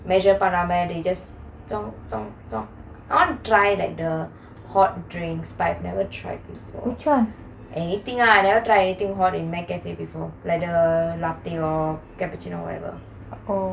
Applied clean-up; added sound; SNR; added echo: none; none; none; none.